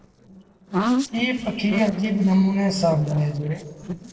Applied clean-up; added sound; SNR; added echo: neural separator model SepFormer DNS4.